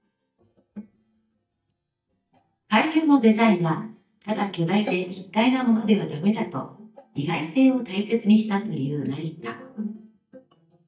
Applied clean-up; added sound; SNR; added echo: neural mask model DeepFilterNet 3.